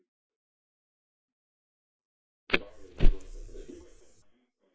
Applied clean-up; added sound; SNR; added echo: neural mask model DeepFilterNet 3.